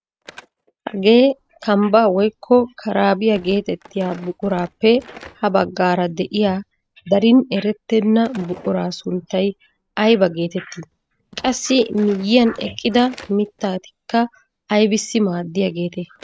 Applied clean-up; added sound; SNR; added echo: neural mask model RNNoise.